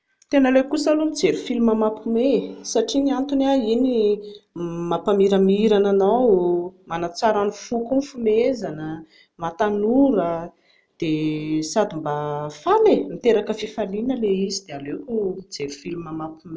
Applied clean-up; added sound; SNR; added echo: none; none; none; none.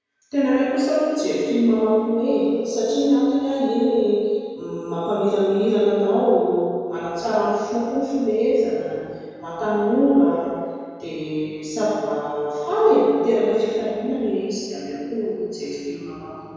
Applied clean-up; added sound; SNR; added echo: none; none; none; reverberation time 1.9 s.